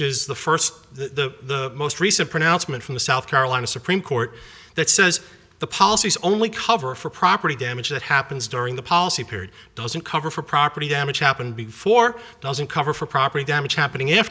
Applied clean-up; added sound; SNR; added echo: none; none; none; none.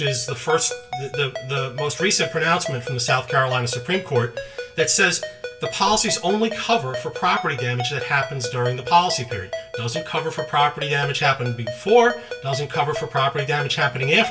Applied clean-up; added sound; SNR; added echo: none; Ringtone; 10 dB; reverberation time 0.2 s.